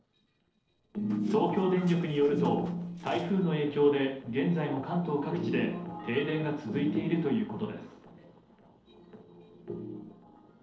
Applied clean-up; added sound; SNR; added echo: neural separator model SepFormer DNS4.